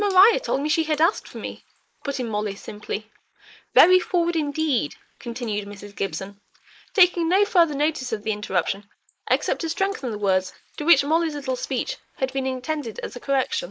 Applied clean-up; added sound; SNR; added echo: neural mask model Resemble Enhance denoiser.